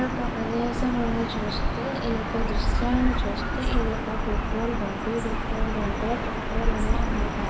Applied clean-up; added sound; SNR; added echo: none; Gull, seagull / Ocean; -4 dB; reverberation time 2.2 s.